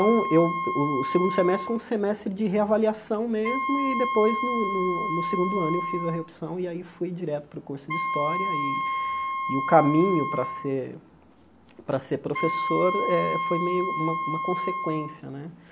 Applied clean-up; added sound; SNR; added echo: none; Wind instrument, woodwind instrument; 4 dB; none.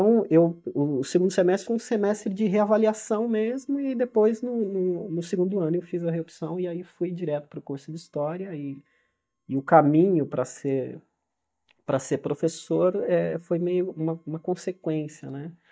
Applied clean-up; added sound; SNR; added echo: neural mask model DeepFilterNet 3.